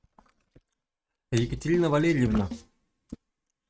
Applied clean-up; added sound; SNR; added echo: neural mask model RNNoise.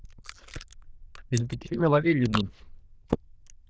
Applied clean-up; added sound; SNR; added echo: neural diffusion model UNIVERSE++.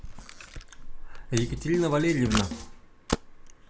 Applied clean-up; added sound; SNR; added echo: none; Camera + Drum kit; 5 dB; none.